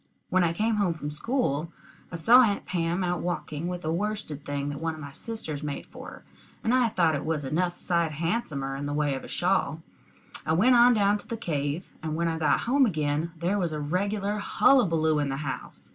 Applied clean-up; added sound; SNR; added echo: none; none; none; none.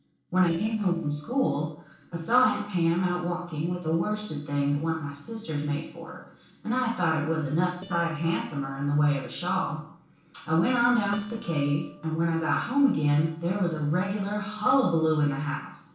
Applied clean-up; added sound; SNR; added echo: neural separator model SepFormer DNS4.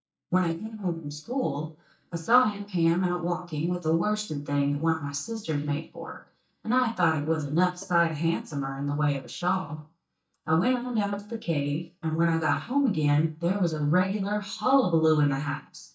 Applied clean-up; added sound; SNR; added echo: neural mask model DeepFilterNet 3.